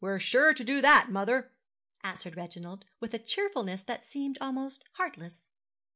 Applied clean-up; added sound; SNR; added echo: none; none; none; none.